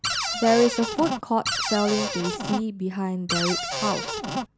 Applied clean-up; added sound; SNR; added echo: none; Cupboard open or close; 3 dB; none.